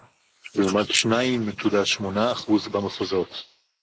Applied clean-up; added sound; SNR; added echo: neural mask model Resemble Enhance denoiser.